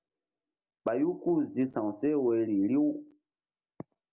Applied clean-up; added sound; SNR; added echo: none; none; none; none.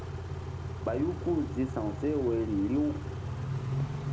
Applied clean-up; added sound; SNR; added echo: none; Idling / Accelerating, revving, vroom / Car; 3 dB; none.